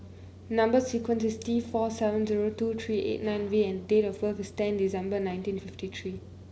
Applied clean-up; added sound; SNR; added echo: none; none; none; none.